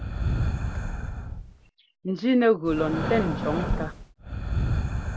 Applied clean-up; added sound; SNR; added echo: none; Breathing; 1 dB; none.